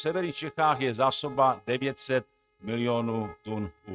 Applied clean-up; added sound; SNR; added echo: neural mask model RNNoise.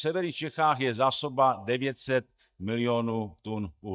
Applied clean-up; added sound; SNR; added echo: neural mask model DeepFilterNet 3.